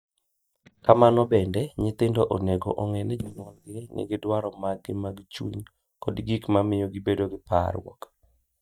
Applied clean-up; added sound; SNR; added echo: neural mask model DeepFilterNet 3.